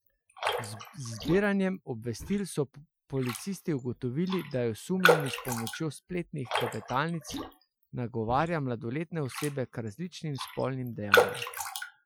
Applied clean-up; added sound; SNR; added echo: classical method Wiener filter.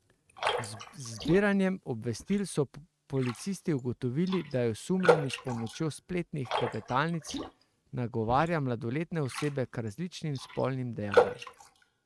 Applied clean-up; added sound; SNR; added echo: neural mask model RNNoise.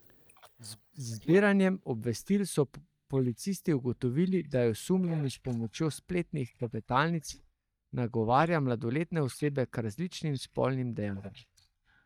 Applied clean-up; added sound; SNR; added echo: neural mask model DeepFilterNet 3.